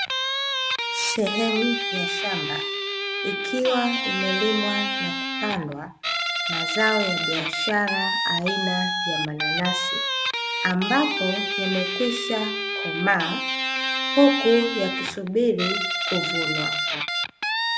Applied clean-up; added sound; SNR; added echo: none; Guitar; 0 dB; none.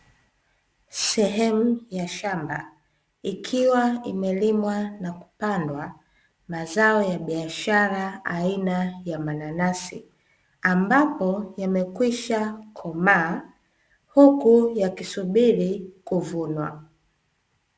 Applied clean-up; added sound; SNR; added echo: none; none; none; none.